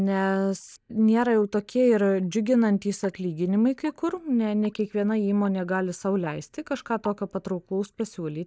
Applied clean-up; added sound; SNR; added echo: neural mask model DeepFilterNet 3.